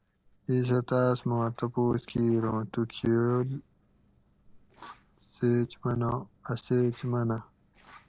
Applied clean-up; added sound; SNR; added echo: neural separator model SepFormer DNS4.